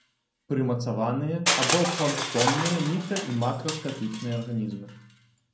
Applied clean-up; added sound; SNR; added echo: none; Crushing; 3 dB; reverberation time 0.6 s.